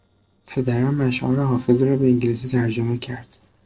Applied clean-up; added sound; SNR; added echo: neural separator model SepFormer DNS4.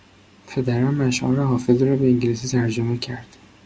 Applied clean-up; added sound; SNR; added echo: none; none; none; none.